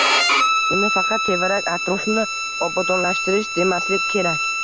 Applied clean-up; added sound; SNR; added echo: none; Bowed string instrument; -2 dB; none.